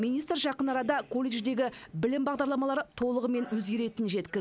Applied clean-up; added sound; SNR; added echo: none; none; none; none.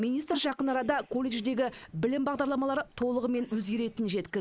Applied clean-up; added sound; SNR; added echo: neural mask model Resemble Enhance denoiser.